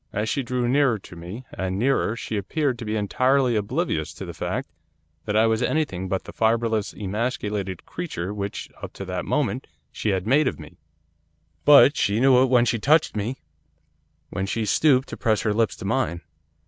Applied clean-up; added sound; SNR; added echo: none; none; none; none.